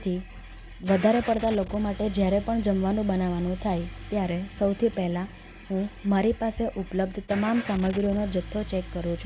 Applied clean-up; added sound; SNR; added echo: none; Engine starting / Car; 12 dB; none.